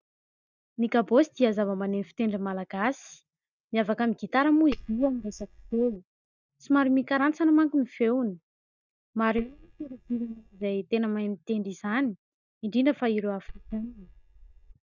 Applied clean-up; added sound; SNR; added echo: neural mask model DeepFilterNet 3.